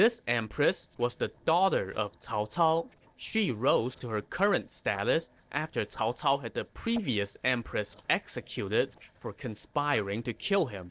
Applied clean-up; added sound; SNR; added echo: neural separator model SepFormer DNS4.